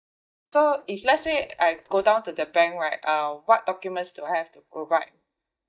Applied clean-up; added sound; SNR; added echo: neural mask model DeepFilterNet 3.